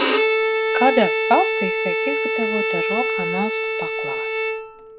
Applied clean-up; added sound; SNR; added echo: none; Bowed string instrument; -3 dB; none.